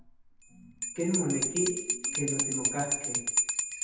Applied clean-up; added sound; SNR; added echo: none; Bell; -4 dB; reverberation time 0.8 s.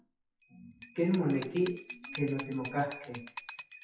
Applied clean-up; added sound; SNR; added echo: classical method WPE with log-MMSE.